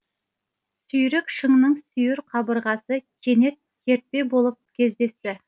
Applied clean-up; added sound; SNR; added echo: none; none; none; none.